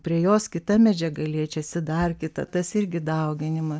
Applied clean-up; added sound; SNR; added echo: none; none; none; none.